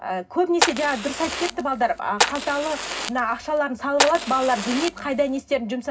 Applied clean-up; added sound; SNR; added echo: none; Fire; 3 dB; reverberation time 0.4 s.